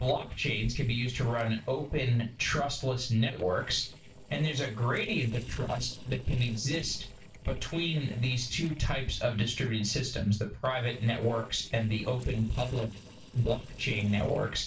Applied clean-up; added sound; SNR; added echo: neural separator model SepFormer DNS4.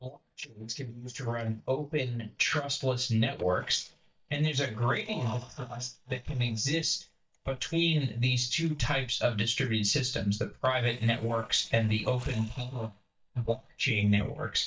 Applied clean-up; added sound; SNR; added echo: neural mask model DeepFilterNet 3.